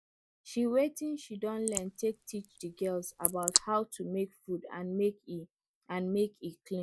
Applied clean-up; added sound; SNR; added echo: neural mask model Resemble Enhance denoiser.